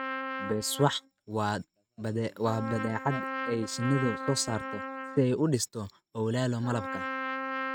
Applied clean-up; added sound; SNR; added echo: neural mask model RNNoise.